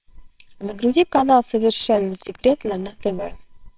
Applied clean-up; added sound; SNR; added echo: neural separator model SepFormer WHAMR!.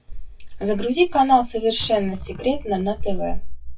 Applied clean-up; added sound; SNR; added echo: classical method WPE with log-MMSE.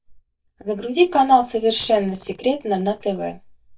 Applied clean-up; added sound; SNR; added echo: neural mask model DeepFilterNet 3.